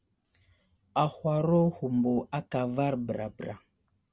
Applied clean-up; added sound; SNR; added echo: none; none; none; none.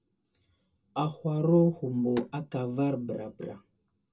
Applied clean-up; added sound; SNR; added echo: none; Tap; 19 dB; reverberation time 0.2 s.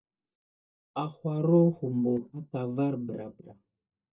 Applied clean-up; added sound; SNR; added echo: neural mask model DeepFilterNet 3.